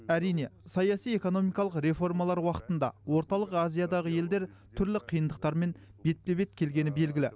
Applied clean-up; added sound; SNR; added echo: none; none; none; none.